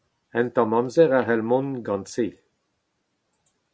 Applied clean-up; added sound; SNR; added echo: none; none; none; none.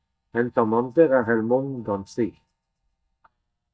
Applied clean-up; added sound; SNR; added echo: neural mask model DeepFilterNet 3.